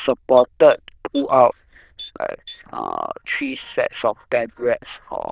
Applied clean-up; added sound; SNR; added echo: neural diffusion model UNIVERSE++.